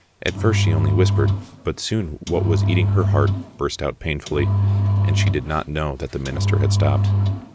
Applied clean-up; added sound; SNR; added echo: none; Engine; -4 dB; none.